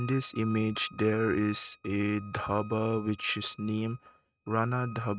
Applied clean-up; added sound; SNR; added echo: neural mask model RNNoise.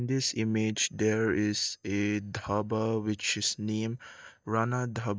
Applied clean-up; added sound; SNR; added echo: neural mask model DeepFilterNet 3.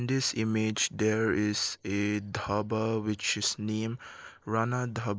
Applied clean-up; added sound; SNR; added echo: neural mask model Resemble Enhance denoiser.